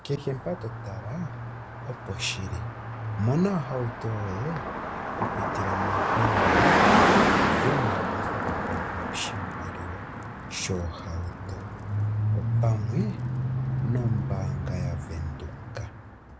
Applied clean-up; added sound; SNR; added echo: none; Car passing by; -5 dB; none.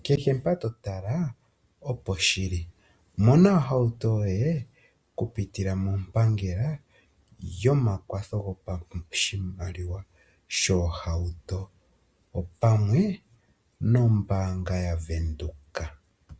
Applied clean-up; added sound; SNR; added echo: none; none; none; none.